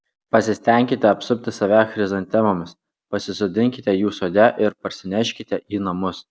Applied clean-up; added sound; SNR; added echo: none; none; none; none.